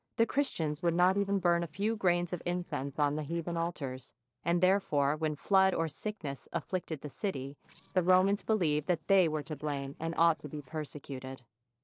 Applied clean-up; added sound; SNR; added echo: neural separator model SepFormer DNS4.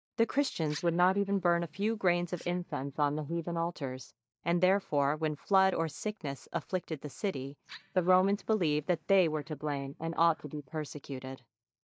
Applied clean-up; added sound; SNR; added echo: neural mask model DeepFilterNet 3.